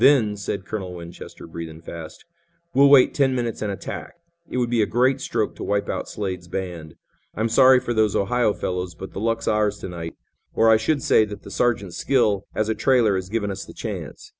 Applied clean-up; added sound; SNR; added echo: none; none; none; none.